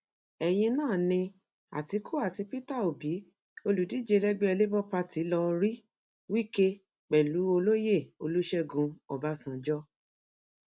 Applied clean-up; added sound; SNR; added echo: none; none; none; none.